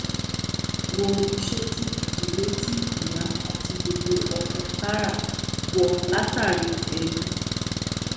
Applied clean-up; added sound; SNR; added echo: none; Engine; 0 dB; reverberation time 1.0 s.